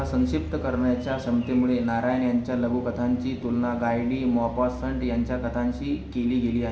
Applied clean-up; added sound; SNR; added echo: none; none; none; none.